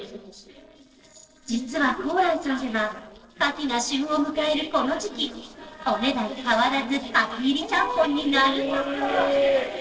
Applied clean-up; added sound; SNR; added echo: neural separator model SepFormer DNS4.